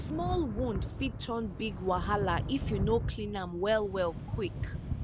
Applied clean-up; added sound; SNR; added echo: none; Thunder / Rain; 3 dB; none.